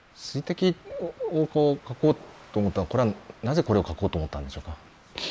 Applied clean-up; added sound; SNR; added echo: none; none; none; none.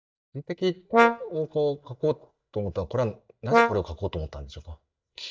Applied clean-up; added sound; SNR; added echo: neural mask model DeepFilterNet 3.